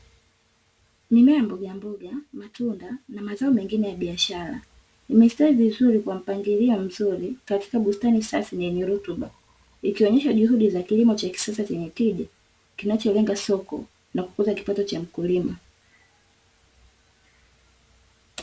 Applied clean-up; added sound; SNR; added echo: none; none; none; none.